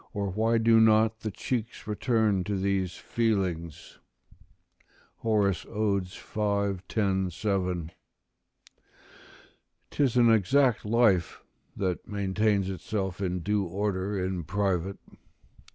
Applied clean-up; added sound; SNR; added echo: none; none; none; none.